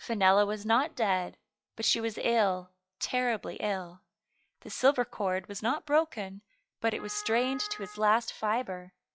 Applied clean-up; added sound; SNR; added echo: classical method log-MMSE.